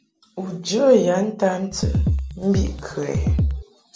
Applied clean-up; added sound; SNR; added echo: none; Drum kit; 0 dB; none.